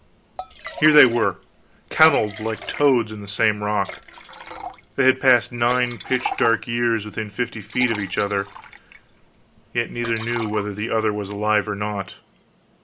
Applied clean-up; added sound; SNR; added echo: none; Liquid; 15 dB; none.